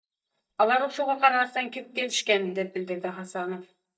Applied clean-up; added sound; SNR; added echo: neural mask model DeepFilterNet 3.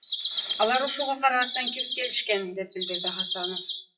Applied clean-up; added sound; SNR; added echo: classical method WPE with log-MMSE.